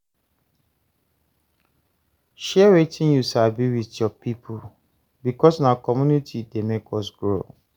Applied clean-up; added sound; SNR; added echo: none; none; none; none.